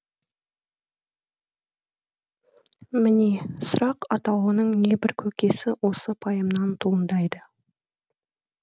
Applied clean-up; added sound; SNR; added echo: none; none; none; none.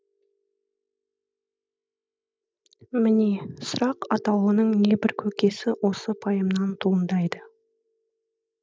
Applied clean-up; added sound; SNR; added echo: neural mask model DeepFilterNet 3.